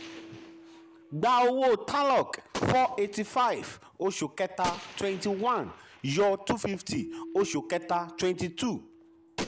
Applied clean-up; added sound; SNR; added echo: none; Gunshot, gunfire + Keyboard (musical); 15 dB; none.